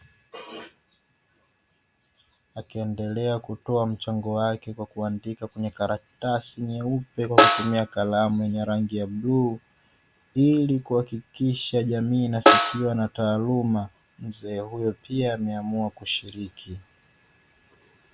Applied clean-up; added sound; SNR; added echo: none; Snare drum; -4 dB; none.